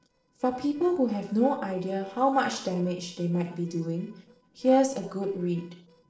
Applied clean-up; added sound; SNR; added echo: neural separator model SepFormer DNS4.